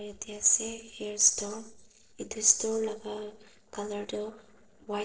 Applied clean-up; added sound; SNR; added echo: neural separator model SepFormer DNS4.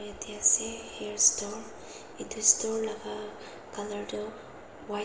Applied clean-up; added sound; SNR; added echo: none; Train; 16 dB; reverberation time 0.6 s.